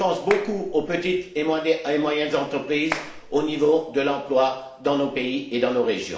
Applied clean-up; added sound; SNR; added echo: none; Clapping; 11 dB; reverberation time 0.6 s.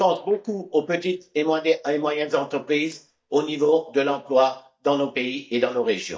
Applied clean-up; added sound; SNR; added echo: neural mask model DeepFilterNet 3.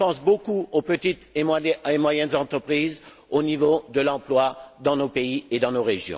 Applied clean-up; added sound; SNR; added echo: none; none; none; none.